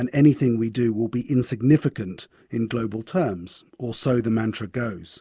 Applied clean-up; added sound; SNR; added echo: none; none; none; none.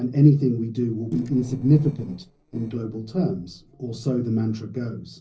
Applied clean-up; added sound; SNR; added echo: neural separator model SepFormer DNS4.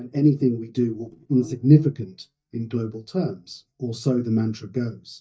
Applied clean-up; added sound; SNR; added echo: neural mask model DeepFilterNet 3.